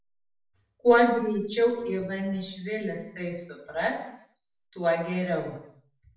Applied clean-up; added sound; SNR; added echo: none; none; none; reverberation time 0.6 s.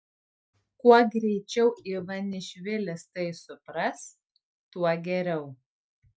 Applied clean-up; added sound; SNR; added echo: none; none; none; none.